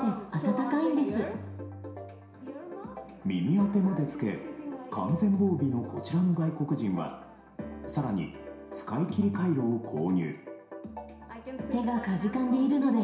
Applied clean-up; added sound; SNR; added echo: none; none; none; reverberation time 0.7 s.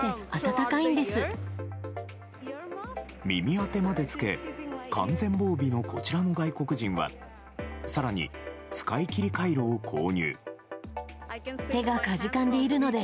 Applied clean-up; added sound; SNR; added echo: none; none; none; none.